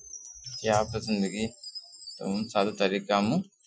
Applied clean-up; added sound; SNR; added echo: classical method Wiener filter.